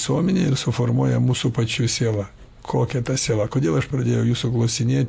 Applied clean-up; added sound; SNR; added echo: none; none; none; none.